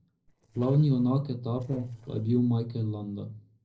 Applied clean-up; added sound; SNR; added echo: neural separator model SepFormer DNS4.